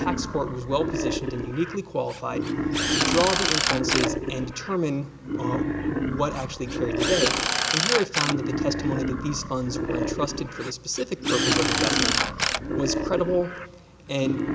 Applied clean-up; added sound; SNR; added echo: none; Wild animals + Drill; -2 dB; none.